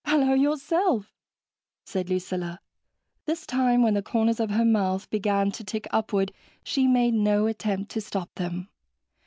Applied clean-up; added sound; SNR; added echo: none; none; none; none.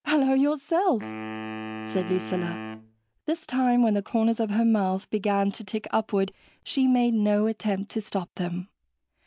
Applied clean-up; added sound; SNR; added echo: none; Wind instrument, woodwind instrument; 11 dB; none.